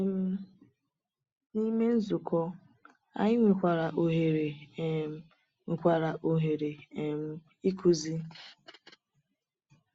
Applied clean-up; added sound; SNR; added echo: none; none; none; none.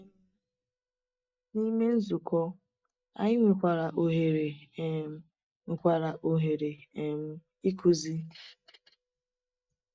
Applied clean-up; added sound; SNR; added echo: neural mask model DeepFilterNet 3.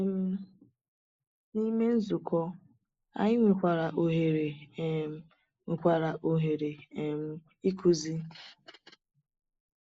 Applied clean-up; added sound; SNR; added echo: neural mask model Resemble Enhance denoiser.